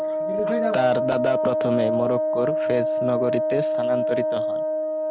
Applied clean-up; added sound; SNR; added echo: none; Wind instrument, woodwind instrument; -3 dB; none.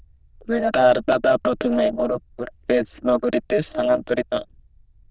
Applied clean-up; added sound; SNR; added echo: neural diffusion model UNIVERSE++.